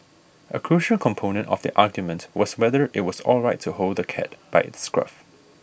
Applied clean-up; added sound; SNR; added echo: none; none; none; none.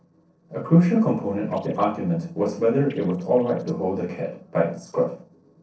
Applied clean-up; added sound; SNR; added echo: neural separator model SepFormer DNS4.